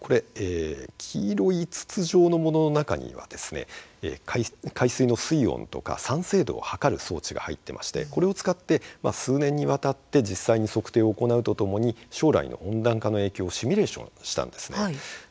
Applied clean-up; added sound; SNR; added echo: none; none; none; none.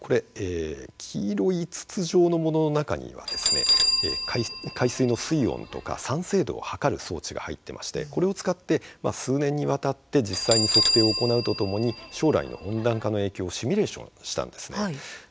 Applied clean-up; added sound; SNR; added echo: none; Bell; 5 dB; none.